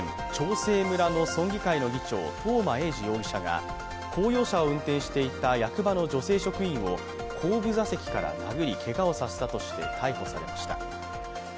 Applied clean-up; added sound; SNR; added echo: none; none; none; none.